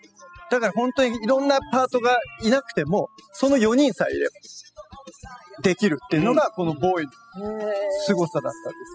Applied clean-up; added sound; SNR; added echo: classical method spectral subtraction.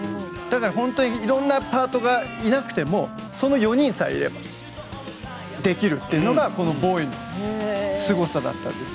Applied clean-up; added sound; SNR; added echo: none; Wind instrument, woodwind instrument; 14 dB; none.